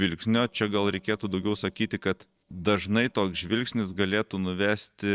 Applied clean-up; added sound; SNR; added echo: neural separator model SepFormer DNS4.